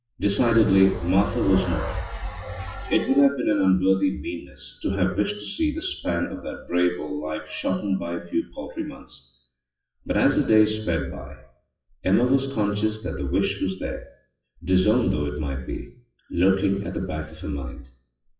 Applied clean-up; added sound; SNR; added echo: classical method WPE with log-MMSE.